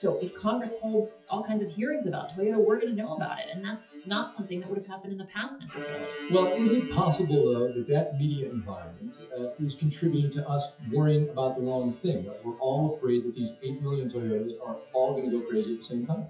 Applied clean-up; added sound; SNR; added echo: classical method WPE with log-MMSE.